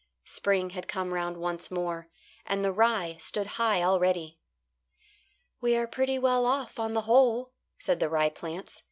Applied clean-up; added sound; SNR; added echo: none; none; none; none.